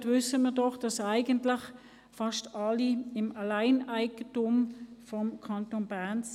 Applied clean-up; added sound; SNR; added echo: none; none; none; none.